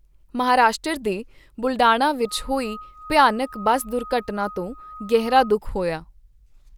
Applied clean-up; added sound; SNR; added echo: none; Screech / Glass; 18 dB; none.